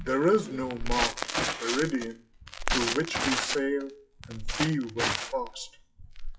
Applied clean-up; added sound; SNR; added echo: classical method WPE with log-MMSE.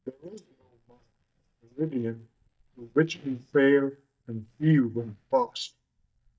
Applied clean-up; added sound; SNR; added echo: neural mask model DeepFilterNet 3.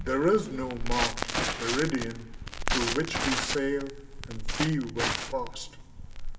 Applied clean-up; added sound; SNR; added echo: none; Crackle; 1 dB; reverberation time 1.6 s.